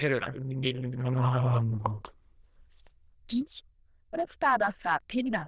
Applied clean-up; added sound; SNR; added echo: neural diffusion model UNIVERSE++.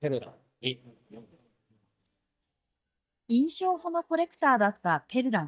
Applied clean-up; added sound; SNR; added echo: neural mask model DeepFilterNet 3.